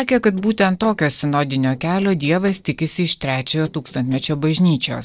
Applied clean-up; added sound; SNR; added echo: neural separator model SepFormer DNS4.